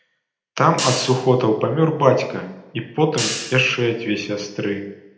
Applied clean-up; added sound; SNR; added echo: none; Hi-hat; 11 dB; reverberation time 0.8 s.